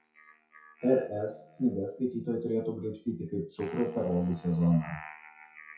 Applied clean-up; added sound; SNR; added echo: classical method WPE with log-MMSE.